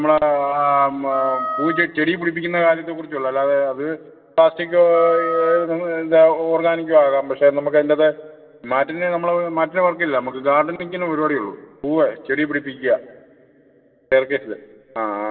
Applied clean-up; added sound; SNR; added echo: none; Wind instrument, woodwind instrument; 9 dB; reverberation time 2.9 s.